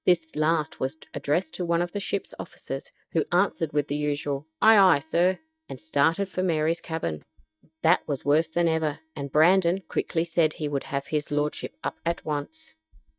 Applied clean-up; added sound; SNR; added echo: neural mask model DeepFilterNet 3.